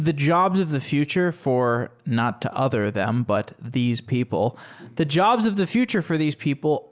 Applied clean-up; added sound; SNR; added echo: none; none; none; none.